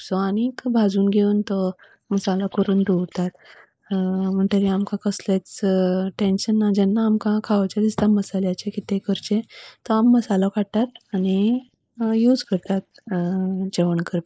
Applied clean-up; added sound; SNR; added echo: neural mask model Resemble Enhance denoiser.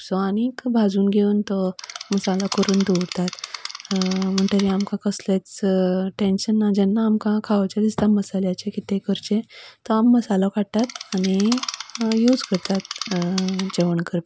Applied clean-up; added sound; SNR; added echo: none; Insect; 12 dB; none.